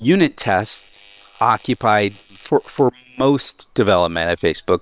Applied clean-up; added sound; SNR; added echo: neural separator model SepFormer WHAM!.